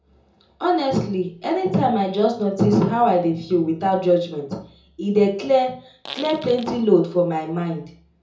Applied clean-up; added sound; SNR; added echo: none; Fart; 17 dB; reverberation time 0.6 s.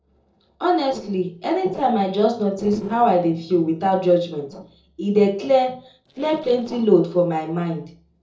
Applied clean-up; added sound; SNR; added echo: neural separator model SepFormer DNS4.